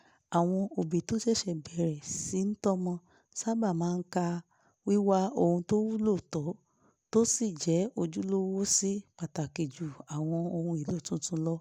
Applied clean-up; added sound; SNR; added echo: none; none; none; none.